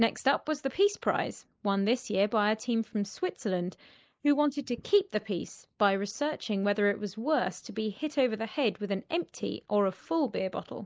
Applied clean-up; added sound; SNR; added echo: neural mask model Resemble Enhance denoiser.